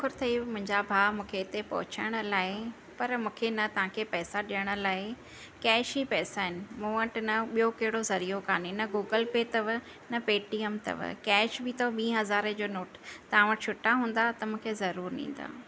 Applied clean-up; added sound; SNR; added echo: none; none; none; none.